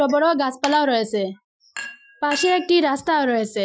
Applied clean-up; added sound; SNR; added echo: classical method Wiener filter.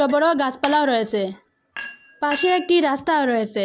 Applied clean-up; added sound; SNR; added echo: none; Chink, clink; 15 dB; none.